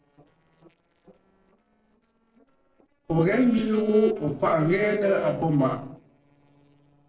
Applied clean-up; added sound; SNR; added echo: neural separator model SepFormer DNS4.